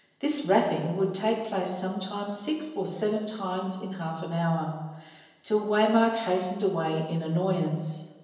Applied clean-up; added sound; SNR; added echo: none; none; none; reverberation time 1.0 s.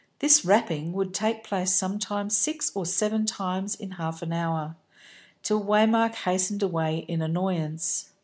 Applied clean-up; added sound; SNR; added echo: none; none; none; none.